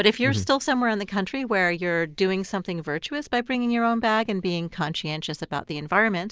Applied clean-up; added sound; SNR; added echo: none; none; none; none.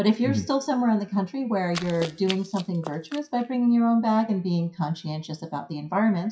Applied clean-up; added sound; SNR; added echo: classical method WPE with log-MMSE.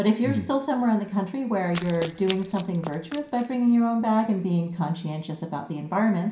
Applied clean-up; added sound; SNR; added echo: none; Run; 15 dB; reverberation time 0.5 s.